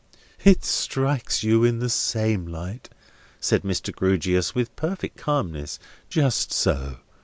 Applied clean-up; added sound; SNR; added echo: none; none; none; none.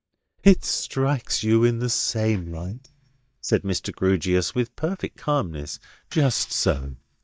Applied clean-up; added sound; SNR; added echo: neural mask model DeepFilterNet 3.